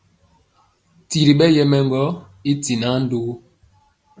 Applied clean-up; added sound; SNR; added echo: none; none; none; none.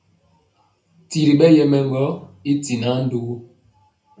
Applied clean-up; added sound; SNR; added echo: none; none; none; reverberation time 0.3 s.